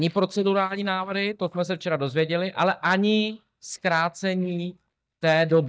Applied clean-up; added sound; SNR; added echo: neural mask model DeepFilterNet 3.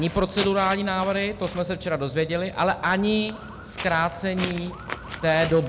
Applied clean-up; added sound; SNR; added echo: none; Walk, footsteps; 12 dB; none.